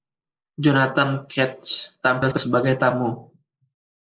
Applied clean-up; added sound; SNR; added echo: neural mask model Resemble Enhance denoiser.